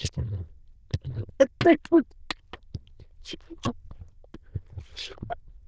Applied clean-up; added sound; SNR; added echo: neural diffusion model UNIVERSE++.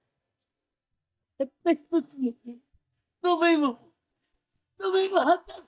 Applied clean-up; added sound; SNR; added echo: neural mask model DeepFilterNet 3.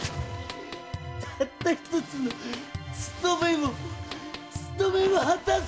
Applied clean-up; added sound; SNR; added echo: none; Drum kit; 11 dB; none.